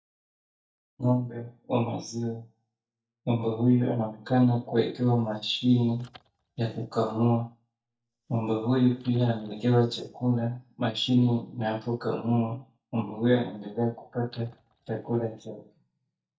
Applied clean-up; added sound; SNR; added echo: neural mask model DeepFilterNet 3.